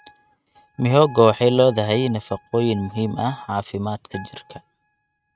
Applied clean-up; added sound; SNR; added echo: neural mask model RNNoise.